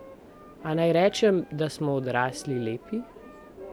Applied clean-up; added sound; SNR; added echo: none; Wind instrument, woodwind instrument + Subway, metro, underground; 18 dB; none.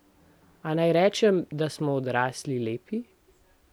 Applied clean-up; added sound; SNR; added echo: none; none; none; none.